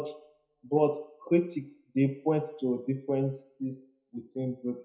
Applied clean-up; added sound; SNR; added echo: none; none; none; reverberation time 0.5 s.